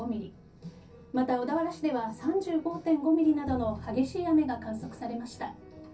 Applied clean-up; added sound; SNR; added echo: none; Bowed string instrument; 18 dB; reverberation time 0.3 s.